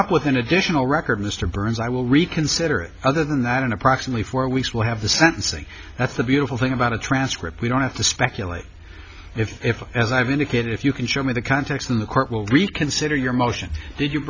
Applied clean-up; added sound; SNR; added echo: none; none; none; none.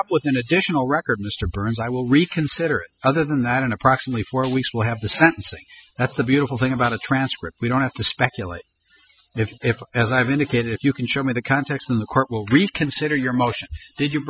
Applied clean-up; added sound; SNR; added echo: classical method spectral subtraction.